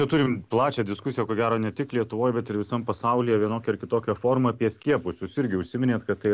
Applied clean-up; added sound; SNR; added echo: none; none; none; none.